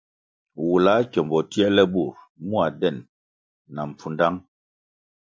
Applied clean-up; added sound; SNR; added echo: none; none; none; none.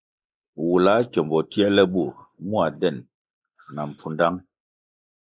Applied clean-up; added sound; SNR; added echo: neural mask model Resemble Enhance denoiser.